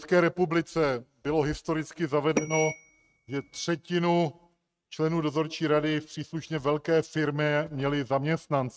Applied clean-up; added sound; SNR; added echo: neural mask model RNNoise.